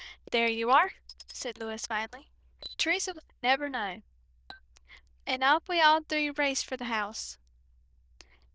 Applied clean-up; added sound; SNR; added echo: neural diffusion model UNIVERSE++.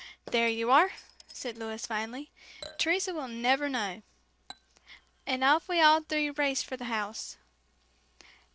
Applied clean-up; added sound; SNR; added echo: neural separator model SepFormer DNS4.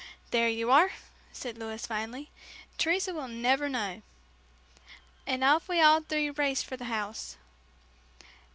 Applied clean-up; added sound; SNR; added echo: none; none; none; none.